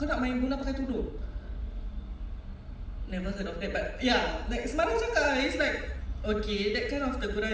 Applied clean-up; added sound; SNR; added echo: none; none; none; reverberation time 0.8 s.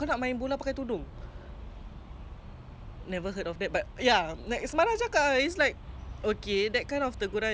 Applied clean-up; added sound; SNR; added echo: none; none; none; none.